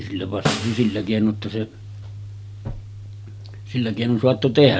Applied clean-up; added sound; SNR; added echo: none; Snare drum; 8 dB; none.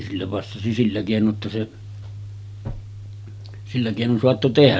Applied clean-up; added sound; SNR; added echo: none; none; none; none.